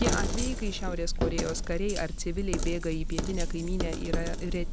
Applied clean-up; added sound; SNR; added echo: none; Coin (dropping); -3 dB; none.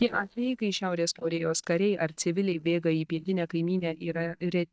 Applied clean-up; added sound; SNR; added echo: neural mask model DeepFilterNet 3.